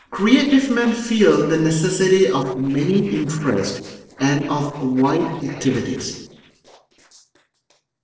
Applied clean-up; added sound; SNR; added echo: neural separator model SepFormer DNS4.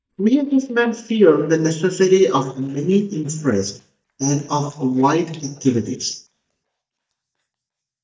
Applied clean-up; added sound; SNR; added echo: neural mask model DeepFilterNet 3.